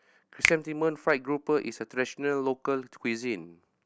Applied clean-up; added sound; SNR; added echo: none; Finger snapping; 5 dB; none.